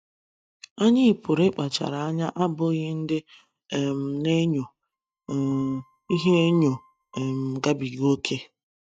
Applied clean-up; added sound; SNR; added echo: neural mask model RNNoise.